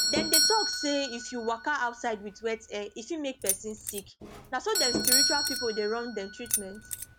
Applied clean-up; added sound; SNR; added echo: none; Doorbell + Keys jangling; -2 dB; none.